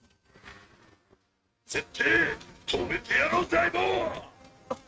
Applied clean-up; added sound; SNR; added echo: neural mask model RNNoise.